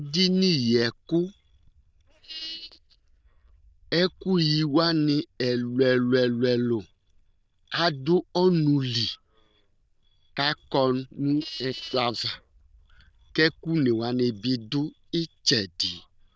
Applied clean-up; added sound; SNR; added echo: neural diffusion model UNIVERSE++.